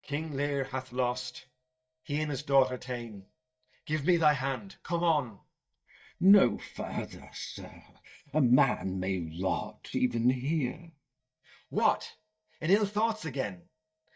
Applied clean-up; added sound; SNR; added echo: neural mask model DeepFilterNet 3.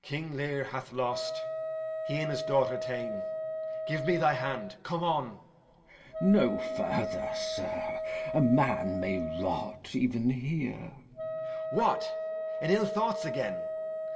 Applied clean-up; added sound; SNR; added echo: none; Wind instrument, woodwind instrument; 5 dB; reverberation time 2.8 s.